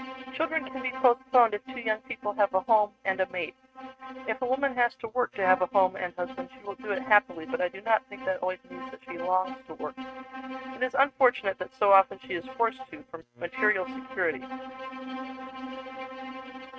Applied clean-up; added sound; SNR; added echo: neural mask model RNNoise.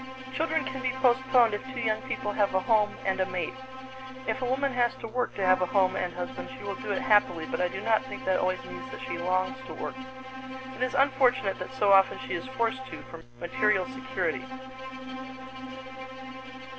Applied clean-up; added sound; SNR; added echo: none; Bowed string instrument; 10 dB; none.